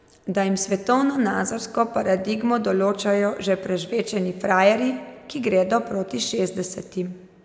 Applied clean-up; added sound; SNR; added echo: none; none; none; none.